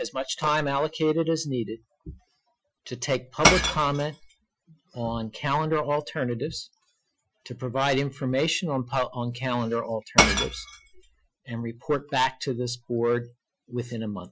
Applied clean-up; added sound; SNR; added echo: classical method Wiener filter.